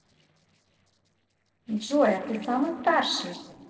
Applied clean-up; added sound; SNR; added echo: neural separator model SepFormer DNS4.